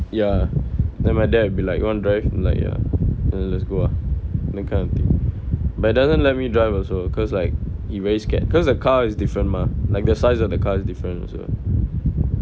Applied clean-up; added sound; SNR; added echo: none; none; none; none.